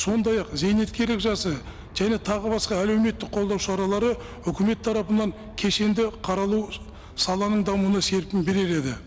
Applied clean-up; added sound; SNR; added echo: none; Aircraft; 17 dB; none.